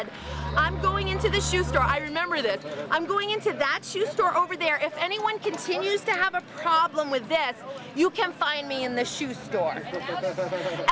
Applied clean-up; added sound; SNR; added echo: none; Bowed string instrument; 5 dB; none.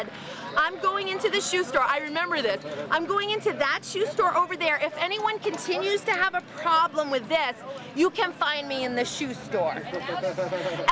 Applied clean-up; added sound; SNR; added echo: none; none; none; none.